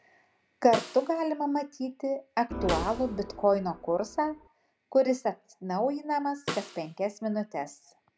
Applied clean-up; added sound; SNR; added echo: none; Organ + Snare drum; 10 dB; none.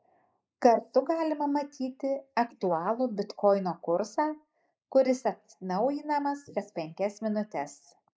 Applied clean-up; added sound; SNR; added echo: neural mask model Resemble Enhance denoiser.